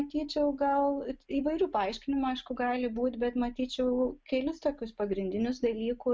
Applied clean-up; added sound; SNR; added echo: none; none; none; none.